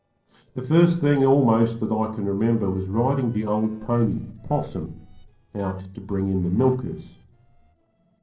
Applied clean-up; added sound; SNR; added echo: neural separator model SepFormer DNS4.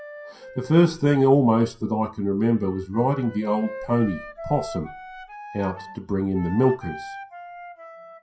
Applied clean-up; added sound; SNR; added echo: classical method WPE with log-MMSE.